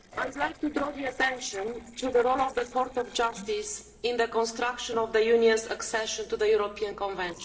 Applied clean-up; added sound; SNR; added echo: neural separator model SepFormer DNS4.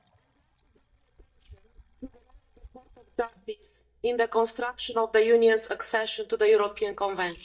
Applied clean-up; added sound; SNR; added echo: neural mask model DeepFilterNet 3.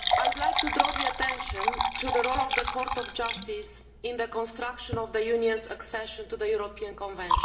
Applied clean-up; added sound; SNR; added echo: none; Liquid; -2 dB; reverberation time 0.9 s.